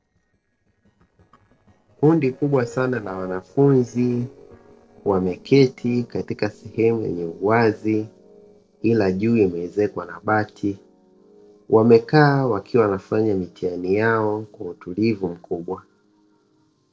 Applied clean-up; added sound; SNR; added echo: neural separator model SepFormer DNS4.